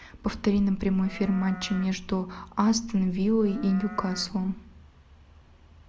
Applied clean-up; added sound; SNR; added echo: none; Livestock, farm animals, working animals; 15 dB; none.